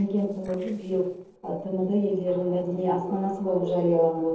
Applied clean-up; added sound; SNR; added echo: neural separator model SepFormer DNS4.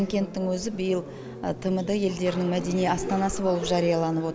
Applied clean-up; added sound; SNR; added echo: none; none; none; none.